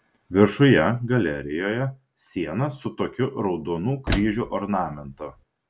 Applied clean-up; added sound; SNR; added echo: none; Slam; 9 dB; none.